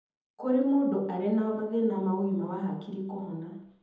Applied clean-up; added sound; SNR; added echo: none; none; none; reverberation time 1.0 s.